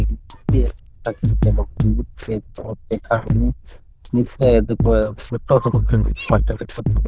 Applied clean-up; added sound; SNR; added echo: neural diffusion model UNIVERSE++.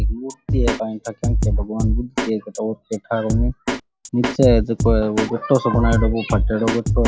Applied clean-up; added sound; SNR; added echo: classical method log-MMSE.